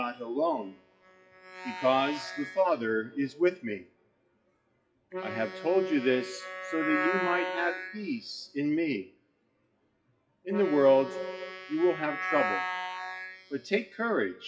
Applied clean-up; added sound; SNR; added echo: classical method WPE with log-MMSE.